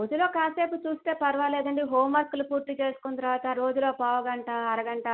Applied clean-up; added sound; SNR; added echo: none; none; none; none.